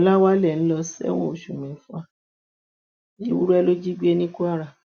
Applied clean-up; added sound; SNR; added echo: none; none; none; none.